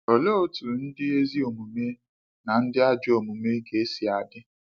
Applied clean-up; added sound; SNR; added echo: none; none; none; none.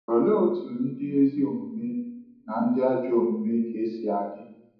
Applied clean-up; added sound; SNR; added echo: none; none; none; reverberation time 1.2 s.